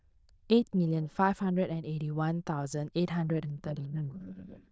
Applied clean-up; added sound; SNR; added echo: neural diffusion model UNIVERSE++.